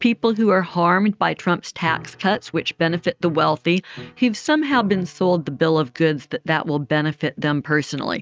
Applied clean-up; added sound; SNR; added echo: neural mask model RNNoise.